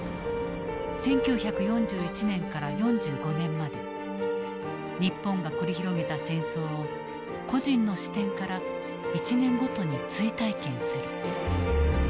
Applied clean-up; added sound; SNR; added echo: none; none; none; none.